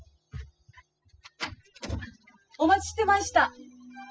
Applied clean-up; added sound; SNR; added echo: classical method spectral subtraction.